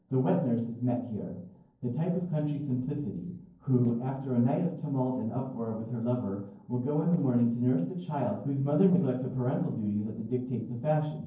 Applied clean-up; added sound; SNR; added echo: neural separator model SepFormer DNS4.